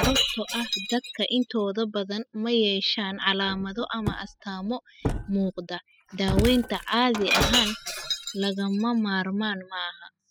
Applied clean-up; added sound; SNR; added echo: classical method spectral subtraction.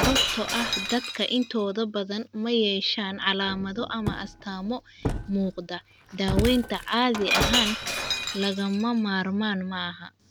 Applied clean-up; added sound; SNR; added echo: none; Shatter; 4 dB; none.